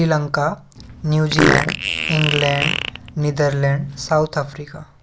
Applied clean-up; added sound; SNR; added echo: none; Fart; 2 dB; none.